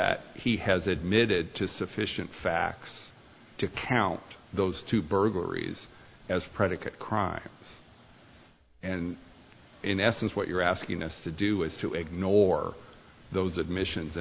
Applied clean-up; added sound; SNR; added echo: none; none; none; none.